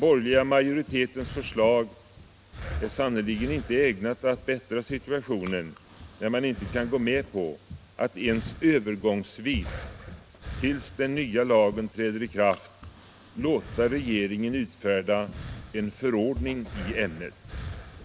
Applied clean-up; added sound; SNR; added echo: none; Walk, footsteps + Breathing; 14 dB; none.